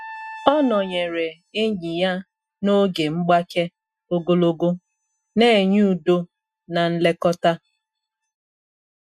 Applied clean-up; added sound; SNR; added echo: classical method Wiener filter.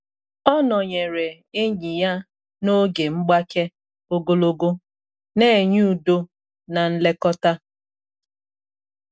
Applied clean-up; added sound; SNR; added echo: none; none; none; none.